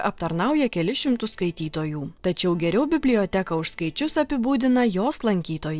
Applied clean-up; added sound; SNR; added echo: neural separator model SepFormer DNS4.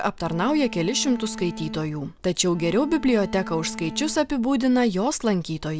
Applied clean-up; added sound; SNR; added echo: none; Bowed string instrument; 13 dB; none.